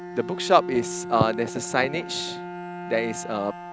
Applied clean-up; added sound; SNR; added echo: none; Bowed string instrument; 9 dB; none.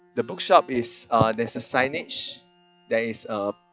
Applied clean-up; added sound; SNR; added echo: classical method log-MMSE.